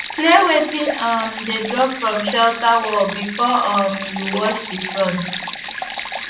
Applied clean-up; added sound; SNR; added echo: none; Stream; 9 dB; reverberation time 0.6 s.